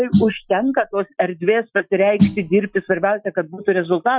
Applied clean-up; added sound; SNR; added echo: classical method Wiener filter.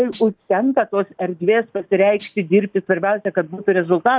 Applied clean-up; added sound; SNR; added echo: neural mask model DeepFilterNet 3.